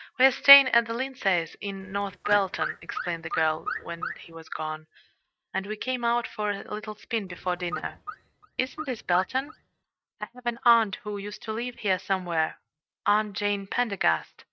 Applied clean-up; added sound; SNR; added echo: neural mask model RNNoise.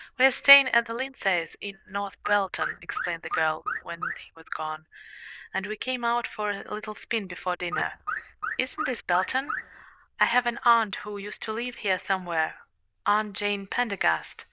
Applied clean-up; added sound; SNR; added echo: neural diffusion model UNIVERSE++.